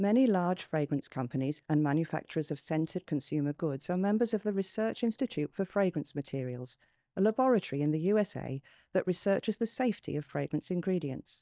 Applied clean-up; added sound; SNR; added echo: neural mask model DeepFilterNet 3.